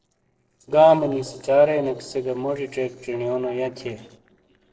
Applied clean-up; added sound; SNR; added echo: neural separator model SepFormer DNS4.